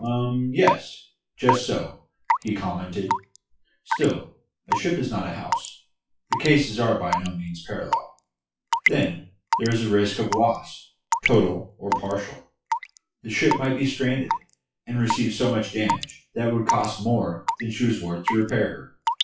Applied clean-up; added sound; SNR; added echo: classical method WPE with log-MMSE.